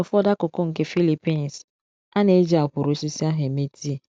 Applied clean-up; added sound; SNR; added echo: none; none; none; none.